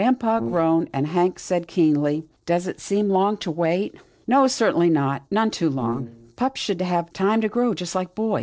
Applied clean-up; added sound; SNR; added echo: neural separator model SepFormer DNS4.